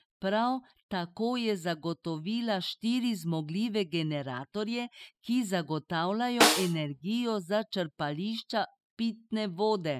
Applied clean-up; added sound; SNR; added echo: classical method spectral subtraction.